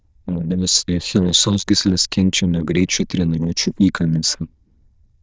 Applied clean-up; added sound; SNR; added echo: neural diffusion model UNIVERSE++.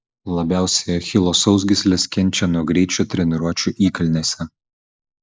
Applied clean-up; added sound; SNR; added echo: neural mask model Resemble Enhance denoiser.